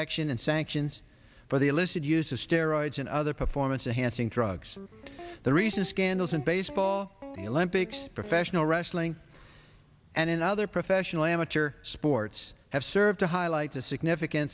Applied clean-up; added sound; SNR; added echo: none; Guitar; 16 dB; none.